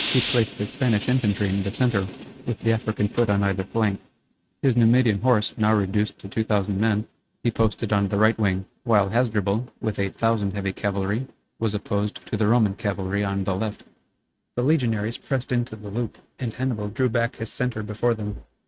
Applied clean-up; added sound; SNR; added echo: neural mask model RNNoise.